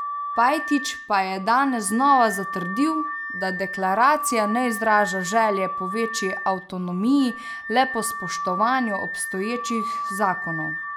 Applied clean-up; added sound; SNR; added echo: none; Alarm / Car; 7 dB; none.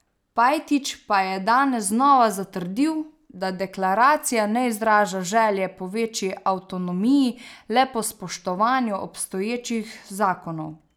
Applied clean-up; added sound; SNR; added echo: none; none; none; none.